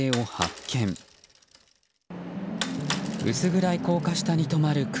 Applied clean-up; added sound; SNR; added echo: none; Bicycle; 11 dB; none.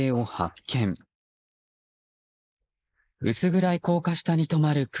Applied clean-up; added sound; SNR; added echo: neural mask model Resemble Enhance denoiser.